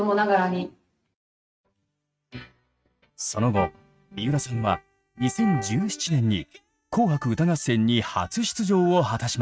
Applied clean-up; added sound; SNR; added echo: neural mask model RNNoise.